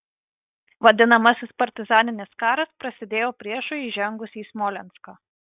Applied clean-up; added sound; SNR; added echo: none; none; none; none.